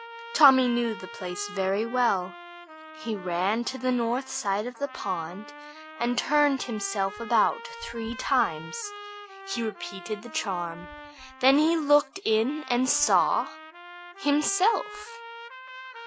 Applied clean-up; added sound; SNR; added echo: none; Trumpet; 15 dB; none.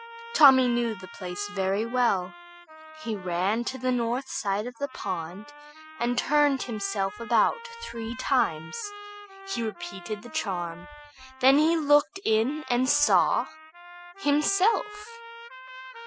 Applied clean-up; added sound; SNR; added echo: classical method spectral subtraction.